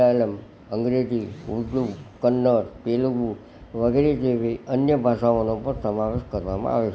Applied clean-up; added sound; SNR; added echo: none; none; none; none.